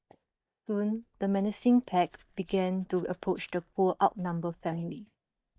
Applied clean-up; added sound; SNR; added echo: neural mask model DeepFilterNet 3.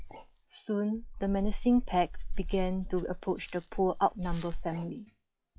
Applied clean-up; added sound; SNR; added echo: classical method log-MMSE.